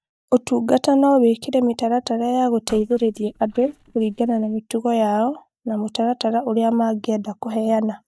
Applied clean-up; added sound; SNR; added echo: neural mask model DeepFilterNet 3.